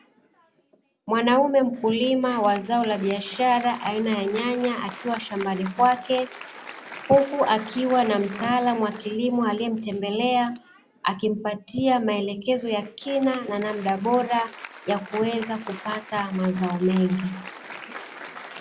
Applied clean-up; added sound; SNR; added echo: none; Applause; 17 dB; none.